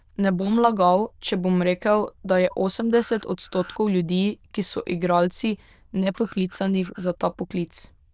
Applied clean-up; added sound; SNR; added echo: neural diffusion model UNIVERSE++.